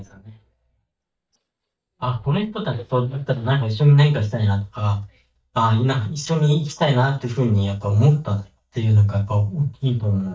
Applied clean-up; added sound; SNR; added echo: neural mask model DeepFilterNet 3.